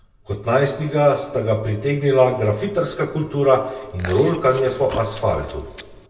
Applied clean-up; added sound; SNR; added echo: none; Chewing, mastication; 16 dB; reverberation time 0.2 s.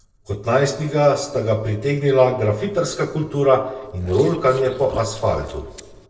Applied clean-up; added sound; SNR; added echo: neural separator model SepFormer DNS4.